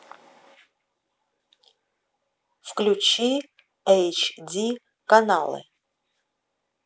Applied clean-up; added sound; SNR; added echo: none; none; none; none.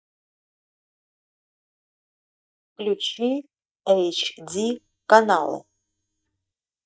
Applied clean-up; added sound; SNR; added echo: neural mask model DeepFilterNet 3.